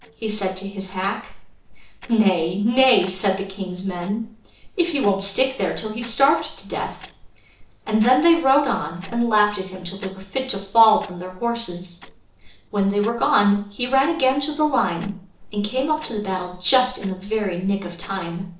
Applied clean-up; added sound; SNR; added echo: neural separator model SepFormer DNS4.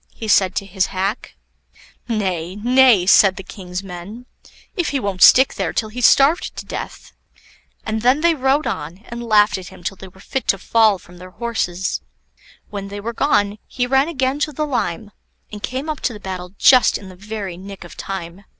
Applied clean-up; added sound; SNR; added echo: none; none; none; none.